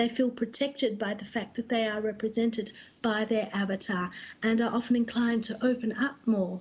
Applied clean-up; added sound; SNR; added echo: none; none; none; none.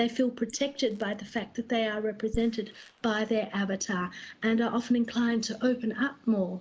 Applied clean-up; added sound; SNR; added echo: neural mask model Resemble Enhance denoiser.